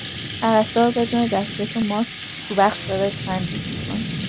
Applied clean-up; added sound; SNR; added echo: none; Boat, Water vehicle + Rattle (instrument); 6 dB; none.